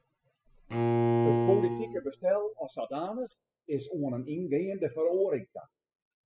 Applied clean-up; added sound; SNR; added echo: classical method spectral subtraction.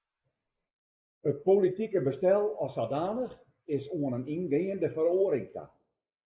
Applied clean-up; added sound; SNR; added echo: neural mask model Resemble Enhance denoiser.